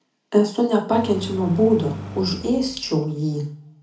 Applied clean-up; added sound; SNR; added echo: none; Engine; 14 dB; reverberation time 0.4 s.